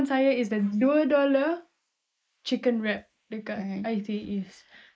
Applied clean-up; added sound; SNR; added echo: neural mask model Resemble Enhance denoiser.